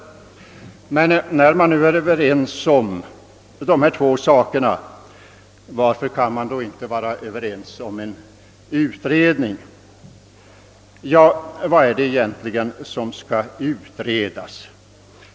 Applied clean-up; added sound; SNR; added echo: none; none; none; none.